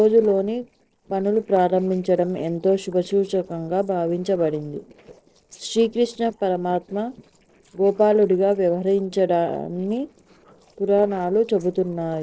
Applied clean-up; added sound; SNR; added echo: neural separator model SepFormer DNS4.